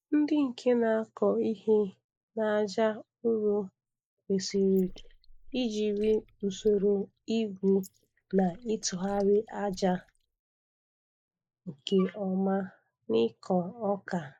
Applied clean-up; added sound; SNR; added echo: neural mask model Resemble Enhance denoiser.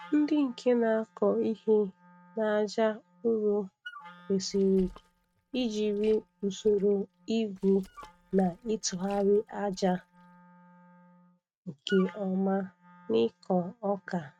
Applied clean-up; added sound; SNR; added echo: neural mask model RNNoise.